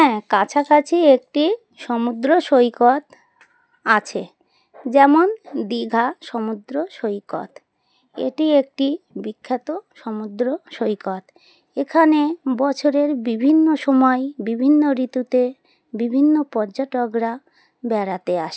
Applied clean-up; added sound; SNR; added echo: none; none; none; none.